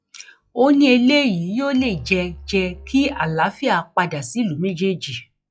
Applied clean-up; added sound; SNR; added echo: classical method log-MMSE.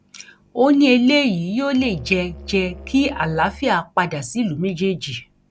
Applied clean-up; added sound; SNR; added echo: none; Musical instrument; 18 dB; none.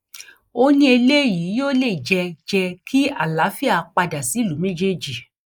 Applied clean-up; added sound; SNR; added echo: neural mask model Resemble Enhance denoiser.